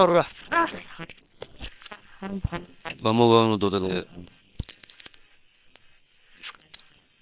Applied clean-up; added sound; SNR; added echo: neural separator model SepFormer WHAM!.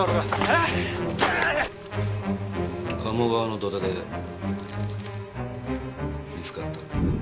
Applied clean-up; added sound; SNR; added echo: none; none; none; none.